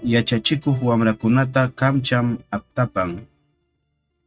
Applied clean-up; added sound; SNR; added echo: neural mask model RNNoise.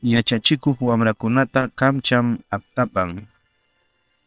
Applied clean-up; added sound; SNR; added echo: neural separator model SepFormer WHAM!.